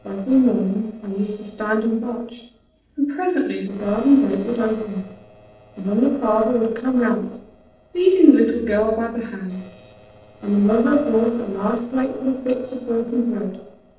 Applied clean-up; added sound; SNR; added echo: neural separator model SepFormer DNS4.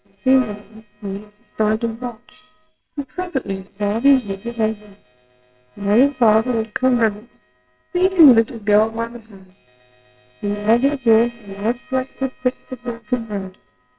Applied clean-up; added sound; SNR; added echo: neural separator model SepFormer WHAMR!.